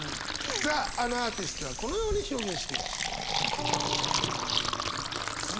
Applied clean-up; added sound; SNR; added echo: none; Fill (with liquid); -2 dB; none.